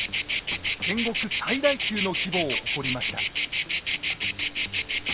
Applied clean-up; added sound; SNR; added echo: none; Insect; -3 dB; none.